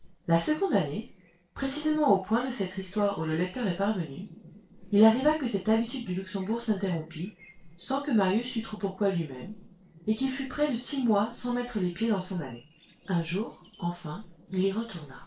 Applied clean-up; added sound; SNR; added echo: neural separator model SepFormer DNS4.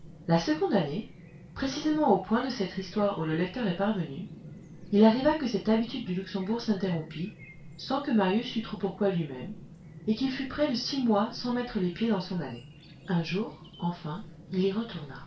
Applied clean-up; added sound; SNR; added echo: none; Chirp, tweet; 18 dB; reverberation time 0.2 s.